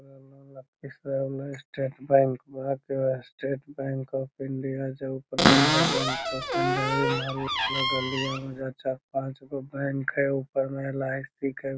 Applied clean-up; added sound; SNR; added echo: none; Cupboard open or close; -5 dB; none.